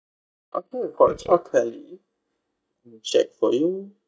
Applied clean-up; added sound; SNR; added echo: neural mask model DeepFilterNet 3.